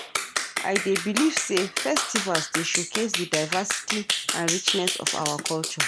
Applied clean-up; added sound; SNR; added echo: none; Clapping; -1 dB; none.